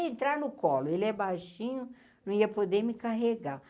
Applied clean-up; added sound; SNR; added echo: none; none; none; none.